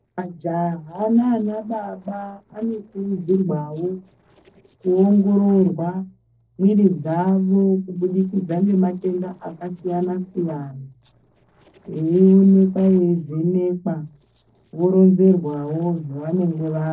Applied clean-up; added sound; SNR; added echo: neural separator model SepFormer DNS4.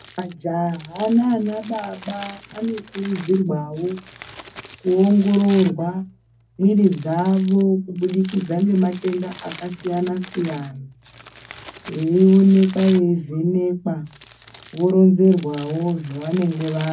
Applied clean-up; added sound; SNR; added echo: none; Crumpling, crinkling; 20 dB; reverberation time 0.3 s.